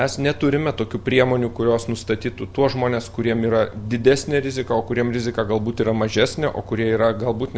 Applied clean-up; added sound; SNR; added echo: none; Bus; 18 dB; none.